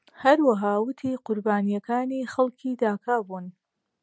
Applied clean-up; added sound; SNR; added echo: none; none; none; none.